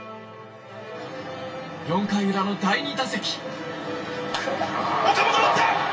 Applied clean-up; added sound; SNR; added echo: none; none; none; reverberation time 0.2 s.